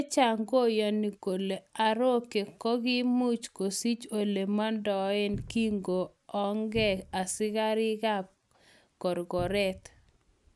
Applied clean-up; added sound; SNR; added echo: none; Cupboard open or close; 14 dB; none.